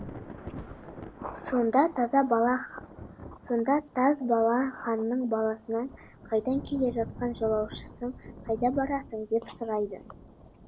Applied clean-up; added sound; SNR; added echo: none; Thunder / Rain; 16 dB; none.